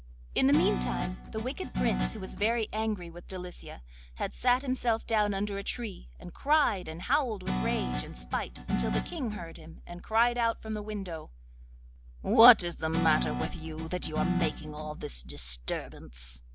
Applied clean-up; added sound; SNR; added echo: none; Guitar; 4 dB; none.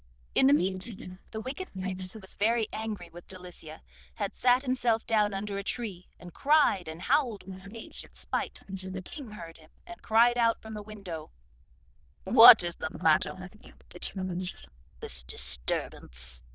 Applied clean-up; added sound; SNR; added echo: neural diffusion model UNIVERSE++.